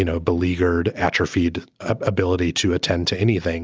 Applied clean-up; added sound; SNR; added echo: none; none; none; none.